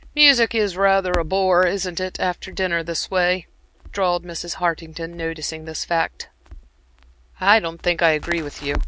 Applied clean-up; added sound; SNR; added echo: none; Crackle; 13 dB; none.